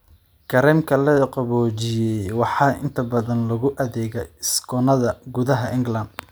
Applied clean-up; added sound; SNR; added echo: none; none; none; none.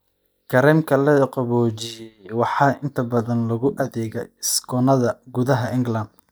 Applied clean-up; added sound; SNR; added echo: neural mask model DeepFilterNet 3.